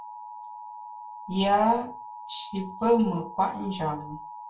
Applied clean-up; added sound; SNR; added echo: none; Alarm; 13 dB; reverberation time 0.2 s.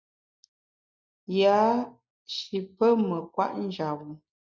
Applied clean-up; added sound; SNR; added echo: none; none; none; none.